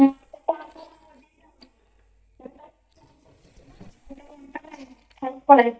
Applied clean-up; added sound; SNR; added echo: neural mask model DeepFilterNet 3.